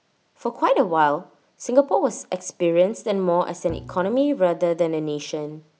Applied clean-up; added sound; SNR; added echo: none; Bowed string instrument; 19 dB; none.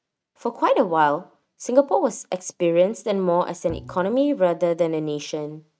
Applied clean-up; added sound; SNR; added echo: neural mask model RNNoise.